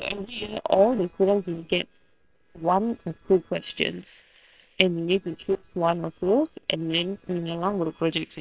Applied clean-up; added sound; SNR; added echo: neural separator model SepFormer WHAM!.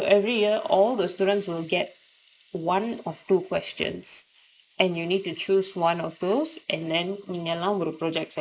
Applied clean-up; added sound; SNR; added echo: neural mask model Resemble Enhance denoiser.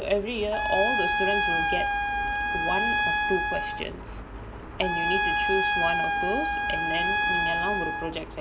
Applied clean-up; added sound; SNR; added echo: none; Trumpet; -4 dB; none.